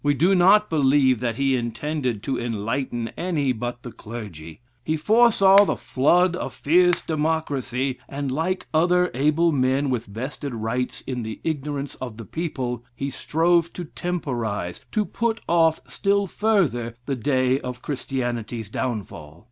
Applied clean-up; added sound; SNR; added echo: none; Finger snapping; 15 dB; none.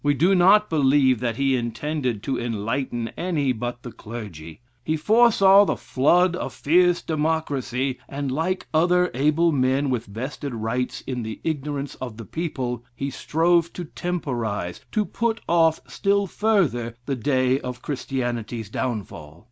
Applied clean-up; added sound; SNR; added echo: none; none; none; none.